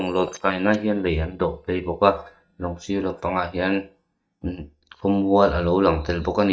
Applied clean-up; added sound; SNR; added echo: neural mask model DeepFilterNet 3.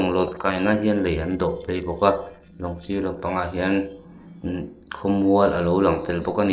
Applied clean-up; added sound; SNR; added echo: neural separator model SepFormer DNS4.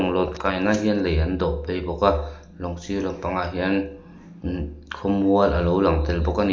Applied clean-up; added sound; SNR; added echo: none; none; none; none.